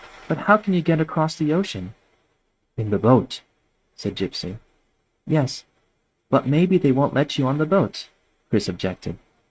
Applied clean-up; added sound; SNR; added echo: neural mask model RNNoise.